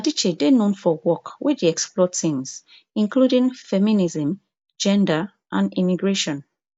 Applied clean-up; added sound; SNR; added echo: none; none; none; none.